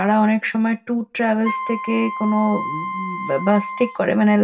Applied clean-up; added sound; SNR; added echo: none; Wind instrument, woodwind instrument; 9 dB; reverberation time 0.2 s.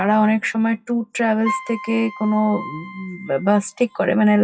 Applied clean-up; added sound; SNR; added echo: classical method WPE with log-MMSE.